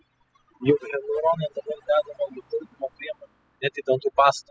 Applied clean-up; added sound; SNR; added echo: classical method spectral subtraction.